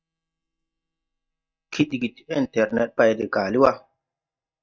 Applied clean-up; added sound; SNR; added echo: neural mask model DeepFilterNet 3.